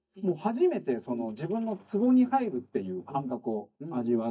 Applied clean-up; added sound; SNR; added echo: neural mask model DeepFilterNet 3.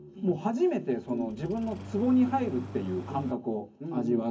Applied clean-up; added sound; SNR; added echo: none; Engine starting; 14 dB; reverberation time 0.3 s.